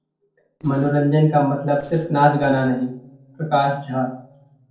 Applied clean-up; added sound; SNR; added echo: neural separator model SepFormer DNS4.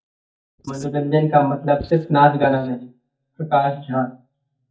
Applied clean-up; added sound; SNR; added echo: neural mask model DeepFilterNet 3.